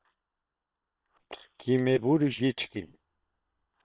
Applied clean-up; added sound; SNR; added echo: neural separator model SepFormer WHAM!.